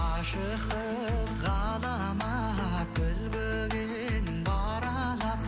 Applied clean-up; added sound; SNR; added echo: none; none; none; none.